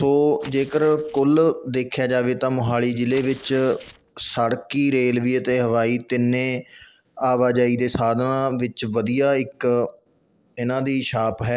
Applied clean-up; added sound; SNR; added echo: neural separator model SepFormer DNS4.